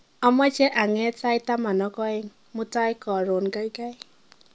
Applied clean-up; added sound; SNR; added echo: none; none; none; none.